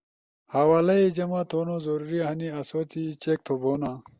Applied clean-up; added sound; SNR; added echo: none; none; none; none.